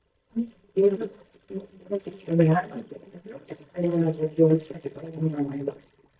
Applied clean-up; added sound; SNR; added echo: neural mask model DeepFilterNet 3.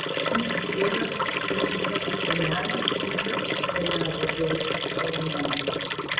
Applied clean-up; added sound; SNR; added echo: none; Liquid; -5 dB; reverberation time 0.9 s.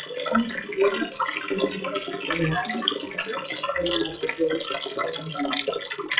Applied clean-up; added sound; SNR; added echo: classical method WPE with log-MMSE.